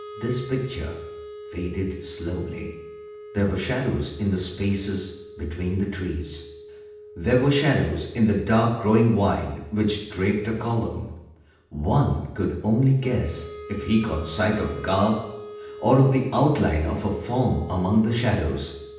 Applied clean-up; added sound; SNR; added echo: none; Wind instrument, woodwind instrument; 17 dB; reverberation time 0.8 s.